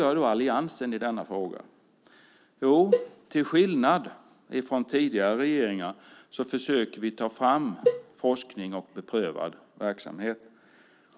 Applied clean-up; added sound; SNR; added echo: none; Cowbell; 3 dB; none.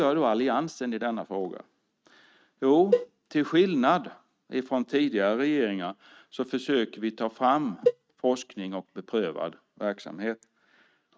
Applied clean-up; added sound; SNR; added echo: neural mask model RNNoise.